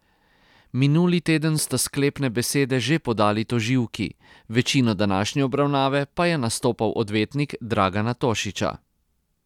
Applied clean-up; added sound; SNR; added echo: none; none; none; none.